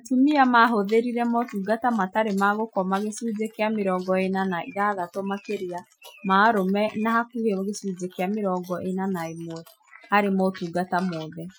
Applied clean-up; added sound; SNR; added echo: classical method Wiener filter.